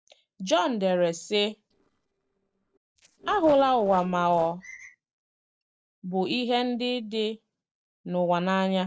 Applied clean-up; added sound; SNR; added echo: neural separator model SepFormer DNS4.